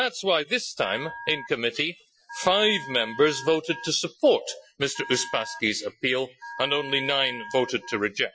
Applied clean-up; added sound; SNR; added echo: classical method Wiener filter.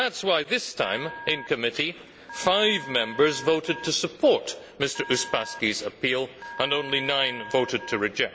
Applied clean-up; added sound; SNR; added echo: none; Telephone; 15 dB; none.